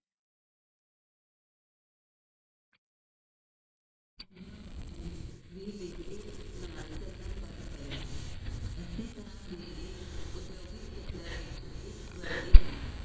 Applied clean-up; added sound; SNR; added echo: neural mask model DeepFilterNet 3.